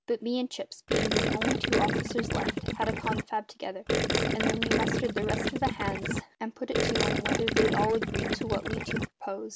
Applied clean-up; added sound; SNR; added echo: none; Gurgling; -4 dB; none.